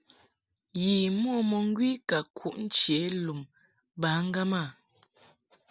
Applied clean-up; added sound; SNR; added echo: none; none; none; none.